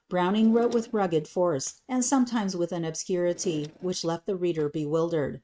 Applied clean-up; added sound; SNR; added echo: neural mask model RNNoise.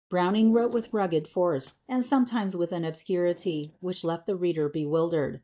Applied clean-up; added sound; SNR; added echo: neural mask model DeepFilterNet 3.